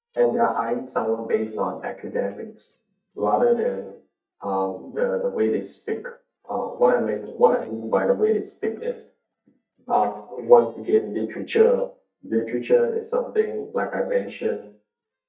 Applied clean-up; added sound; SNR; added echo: neural mask model DeepFilterNet 3.